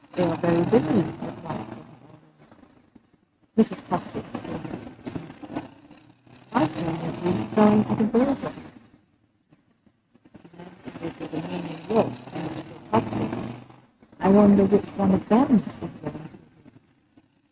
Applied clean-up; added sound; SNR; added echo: neural mask model RNNoise.